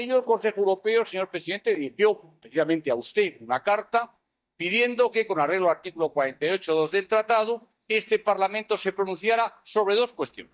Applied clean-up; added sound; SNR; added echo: neural mask model DeepFilterNet 3.